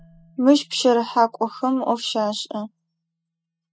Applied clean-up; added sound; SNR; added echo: classical method spectral subtraction.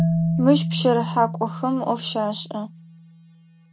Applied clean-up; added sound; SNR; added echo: none; Marimba, xylophone; 3 dB; none.